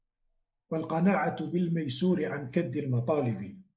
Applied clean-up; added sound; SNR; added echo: neural mask model Resemble Enhance denoiser.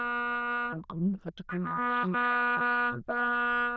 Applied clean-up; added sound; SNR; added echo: neural diffusion model UNIVERSE++.